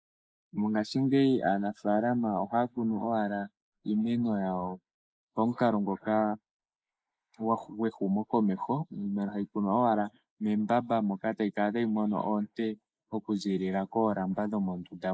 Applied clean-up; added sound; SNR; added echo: neural mask model Resemble Enhance denoiser.